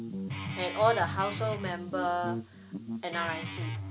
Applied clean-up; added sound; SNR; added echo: none; Guitar; 4 dB; none.